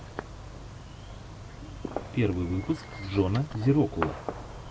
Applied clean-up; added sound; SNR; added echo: none; Fireworks; 11 dB; none.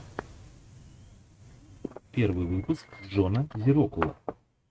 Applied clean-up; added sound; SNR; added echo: neural mask model RNNoise.